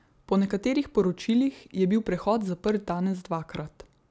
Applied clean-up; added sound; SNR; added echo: none; none; none; none.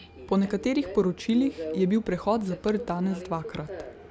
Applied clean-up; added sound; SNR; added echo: none; Subway, metro, underground; 13 dB; none.